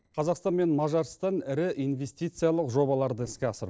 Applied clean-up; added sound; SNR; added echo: neural separator model SepFormer DNS4.